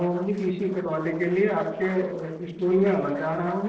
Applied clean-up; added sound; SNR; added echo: neural separator model SepFormer DNS4.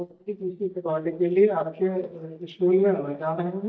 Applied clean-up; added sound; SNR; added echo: neural mask model DeepFilterNet 3.